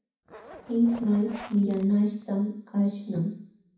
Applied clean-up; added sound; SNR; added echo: none; Zipper (clothing); 19 dB; reverberation time 0.6 s.